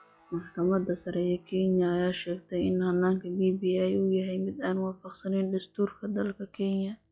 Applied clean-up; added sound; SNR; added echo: classical method log-MMSE.